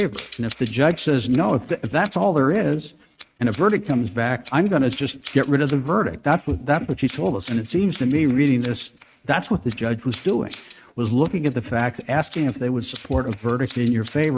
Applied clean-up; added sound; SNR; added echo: neural mask model RNNoise.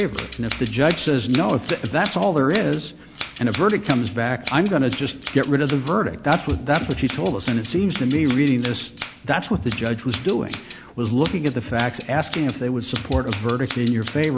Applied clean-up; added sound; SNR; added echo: none; Scissors; 14 dB; none.